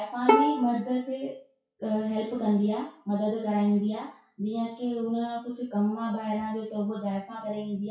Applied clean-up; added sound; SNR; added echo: classical method WPE with log-MMSE.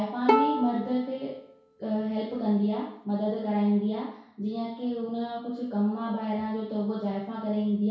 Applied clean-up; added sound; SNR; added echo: none; Bowed string instrument; 2 dB; reverberation time 0.6 s.